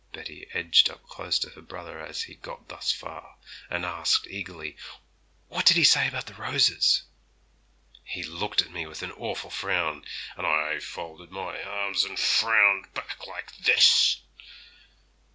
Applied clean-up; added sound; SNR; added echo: none; none; none; none.